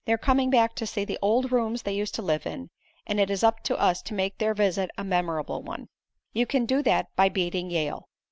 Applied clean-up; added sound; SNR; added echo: none; none; none; none.